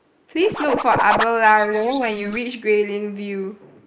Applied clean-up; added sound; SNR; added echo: neural mask model Resemble Enhance denoiser.